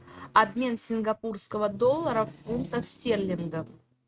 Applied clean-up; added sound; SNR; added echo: neural mask model RNNoise.